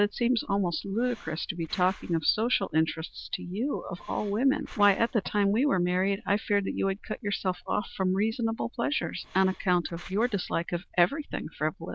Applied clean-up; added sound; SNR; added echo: neural diffusion model UNIVERSE++.